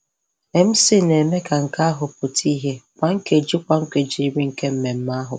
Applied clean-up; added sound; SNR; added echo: none; none; none; none.